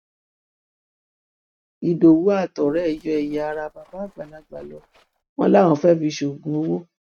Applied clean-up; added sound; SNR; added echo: neural mask model RNNoise.